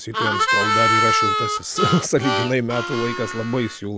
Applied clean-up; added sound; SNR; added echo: none; Harmonica; -2 dB; none.